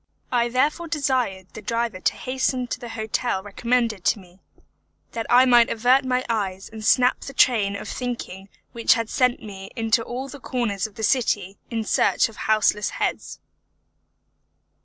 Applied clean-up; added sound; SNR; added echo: none; none; none; none.